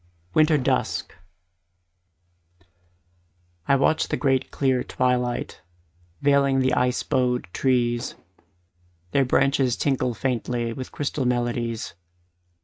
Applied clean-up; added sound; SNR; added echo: neural mask model RNNoise.